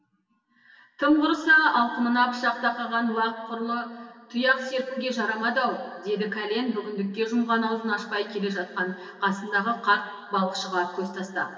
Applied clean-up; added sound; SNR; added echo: none; none; none; reverberation time 2.6 s.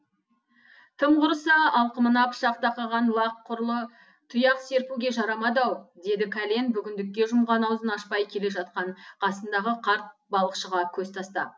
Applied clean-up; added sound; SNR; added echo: none; none; none; none.